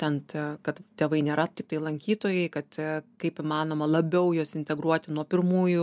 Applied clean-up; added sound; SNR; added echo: none; none; none; none.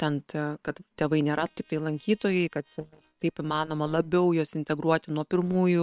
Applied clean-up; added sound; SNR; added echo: neural separator model SepFormer WHAM!.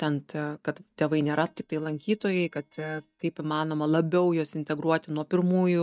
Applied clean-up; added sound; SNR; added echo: neural mask model DeepFilterNet 3.